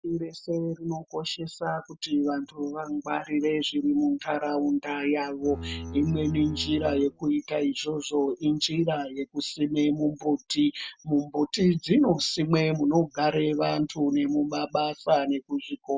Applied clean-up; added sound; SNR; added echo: none; Bowed string instrument; 11 dB; none.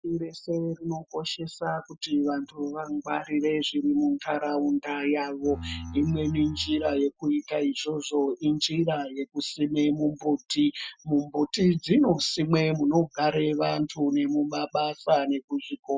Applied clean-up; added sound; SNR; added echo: classical method Wiener filter.